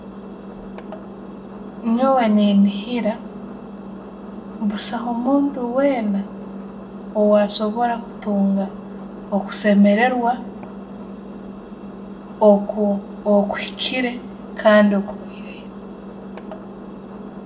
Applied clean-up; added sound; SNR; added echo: none; Engine; 13 dB; reverberation time 0.6 s.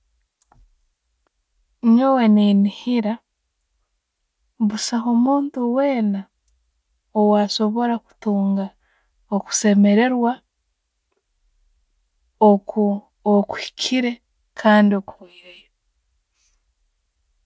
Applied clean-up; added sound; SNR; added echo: none; none; none; none.